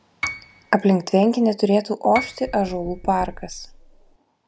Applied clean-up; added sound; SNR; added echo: none; Piano + Knock; 13 dB; none.